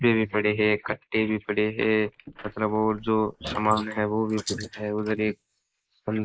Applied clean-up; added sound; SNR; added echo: neural mask model Resemble Enhance denoiser.